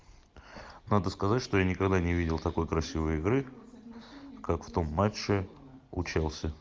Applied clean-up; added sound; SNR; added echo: none; none; none; none.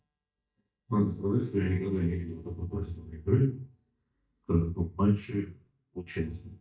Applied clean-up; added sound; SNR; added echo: neural mask model DeepFilterNet 3.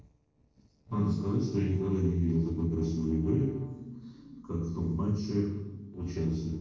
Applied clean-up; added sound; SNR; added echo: neural separator model SepFormer DNS4.